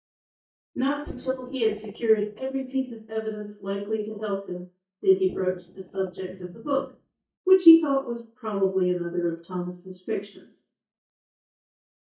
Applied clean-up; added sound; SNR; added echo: neural mask model DeepFilterNet 3.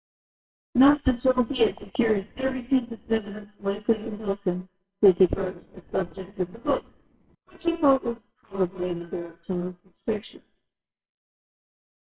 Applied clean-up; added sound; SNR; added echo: neural separator model SepFormer WHAMR!.